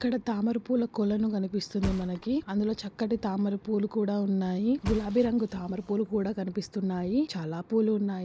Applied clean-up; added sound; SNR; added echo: none; Thump, thud; 14 dB; none.